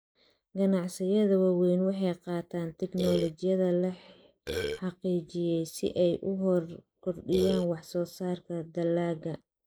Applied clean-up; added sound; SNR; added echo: neural mask model Resemble Enhance denoiser.